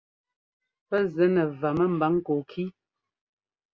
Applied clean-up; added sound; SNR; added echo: none; none; none; none.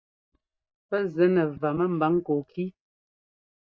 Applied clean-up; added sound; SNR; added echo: neural mask model DeepFilterNet 3.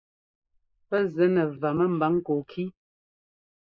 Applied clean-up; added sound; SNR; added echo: neural mask model Resemble Enhance denoiser.